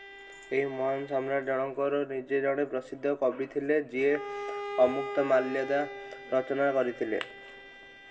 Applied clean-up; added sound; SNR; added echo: none; Bowed string instrument; 12 dB; reverberation time 0.6 s.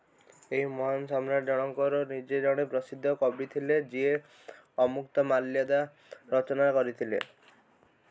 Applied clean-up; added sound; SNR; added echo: none; none; none; none.